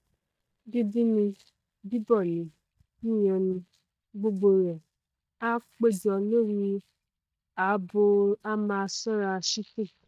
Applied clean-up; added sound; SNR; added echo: neural mask model DeepFilterNet 3.